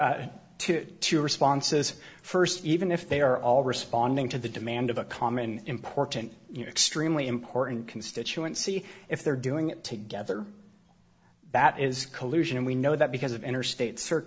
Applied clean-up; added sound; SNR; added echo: none; none; none; none.